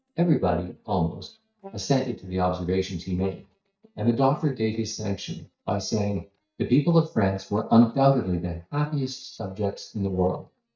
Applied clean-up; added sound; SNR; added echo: neural mask model DeepFilterNet 3.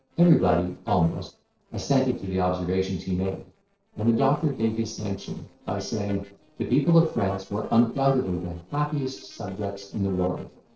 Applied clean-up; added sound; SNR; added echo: neural separator model SepFormer DNS4.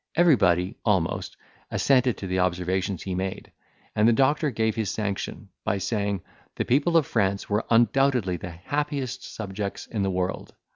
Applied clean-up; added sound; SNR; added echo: none; none; none; none.